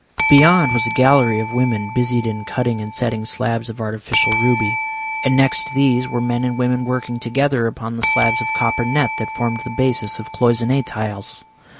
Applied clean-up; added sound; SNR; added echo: none; Bell; 7 dB; none.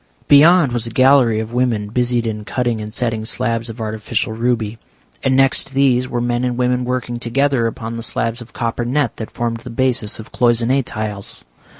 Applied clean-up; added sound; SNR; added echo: none; none; none; none.